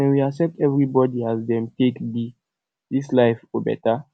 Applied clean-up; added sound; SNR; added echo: none; none; none; none.